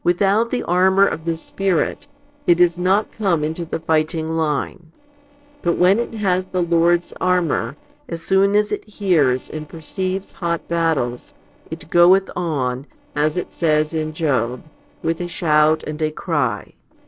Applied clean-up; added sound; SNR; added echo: neural separator model SepFormer DNS4.